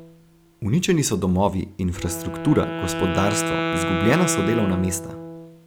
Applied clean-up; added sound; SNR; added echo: none; Wind instrument, woodwind instrument; 5 dB; none.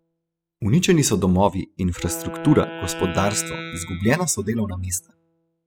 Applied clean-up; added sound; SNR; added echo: classical method spectral subtraction.